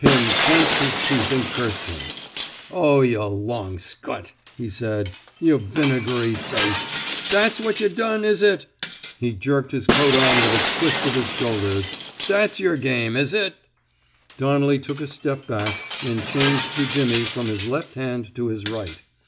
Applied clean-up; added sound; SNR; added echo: none; Shatter; 2 dB; none.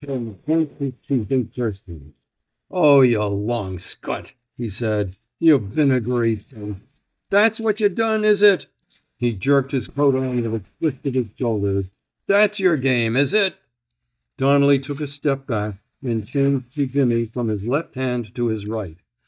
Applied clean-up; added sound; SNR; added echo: neural mask model DeepFilterNet 3.